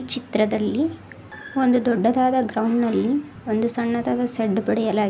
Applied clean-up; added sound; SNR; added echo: none; none; none; none.